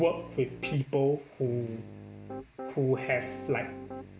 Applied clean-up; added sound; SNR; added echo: none; Piano; 11 dB; none.